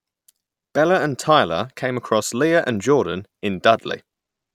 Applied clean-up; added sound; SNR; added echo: none; none; none; none.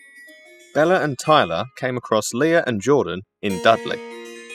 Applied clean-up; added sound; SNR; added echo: classical method spectral subtraction.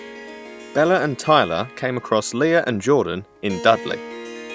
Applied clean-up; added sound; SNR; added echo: none; Harp; 16 dB; none.